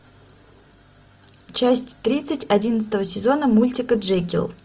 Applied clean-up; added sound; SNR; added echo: none; none; none; none.